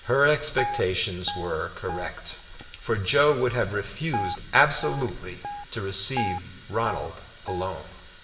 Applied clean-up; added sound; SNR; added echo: none; Guitar; 9 dB; reverberation time 0.9 s.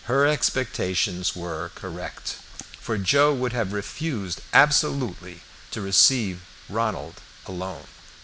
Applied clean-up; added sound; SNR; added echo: none; none; none; none.